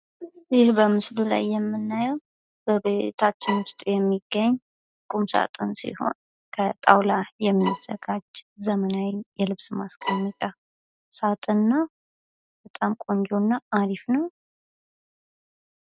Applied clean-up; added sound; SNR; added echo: neural mask model RNNoise.